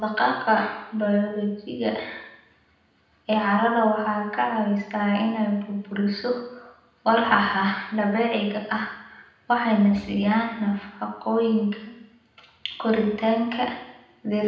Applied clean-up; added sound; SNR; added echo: none; none; none; reverberation time 0.8 s.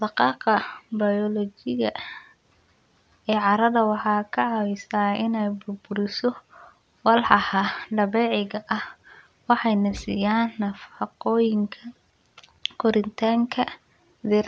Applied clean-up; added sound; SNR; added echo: none; none; none; none.